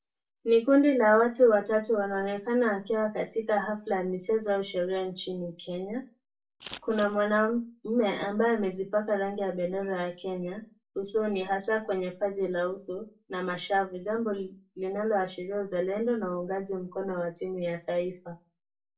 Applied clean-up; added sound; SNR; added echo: none; Scissors; 17 dB; reverberation time 0.2 s.